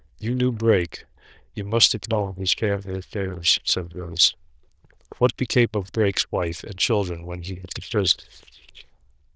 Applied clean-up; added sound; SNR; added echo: neural diffusion model UNIVERSE++.